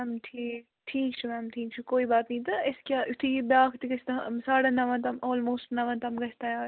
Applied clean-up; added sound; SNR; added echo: none; none; none; none.